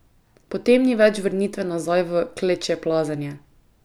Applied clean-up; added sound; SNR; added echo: none; none; none; none.